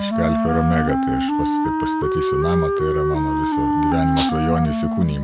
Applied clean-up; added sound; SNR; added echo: none; Wind instrument, woodwind instrument + Rattle (instrument); -3 dB; none.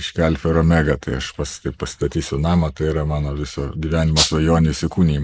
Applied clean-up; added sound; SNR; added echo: neural mask model Resemble Enhance denoiser.